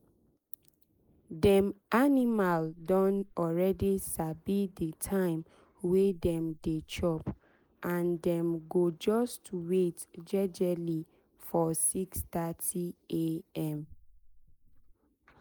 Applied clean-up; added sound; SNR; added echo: neural mask model Resemble Enhance denoiser.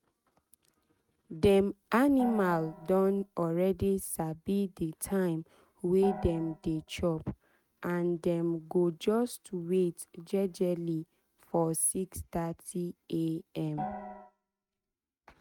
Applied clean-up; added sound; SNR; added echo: neural mask model RNNoise.